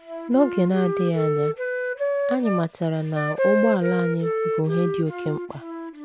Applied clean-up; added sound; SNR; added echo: none; Wind instrument, woodwind instrument; 2 dB; none.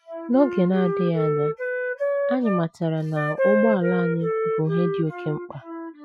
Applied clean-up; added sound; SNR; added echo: classical method Wiener filter.